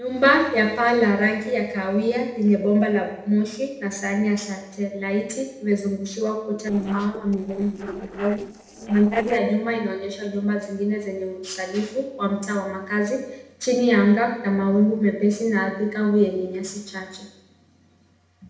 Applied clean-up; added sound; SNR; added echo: neural separator model SepFormer DNS4.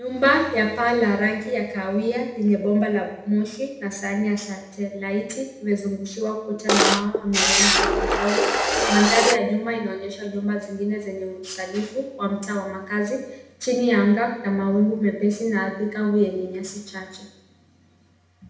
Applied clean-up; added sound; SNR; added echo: none; Camera; -4 dB; reverberation time 0.8 s.